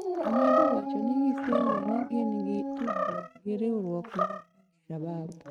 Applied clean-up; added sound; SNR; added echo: neural mask model RNNoise.